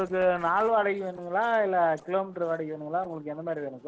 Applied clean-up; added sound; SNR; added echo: neural separator model SepFormer DNS4.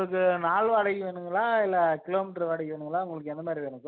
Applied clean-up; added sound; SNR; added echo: none; none; none; none.